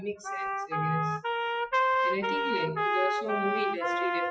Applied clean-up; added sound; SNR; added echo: classical method Wiener filter.